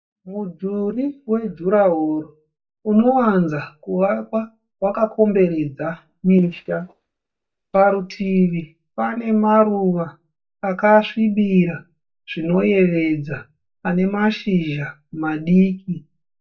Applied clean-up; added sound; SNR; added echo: neural mask model DeepFilterNet 3.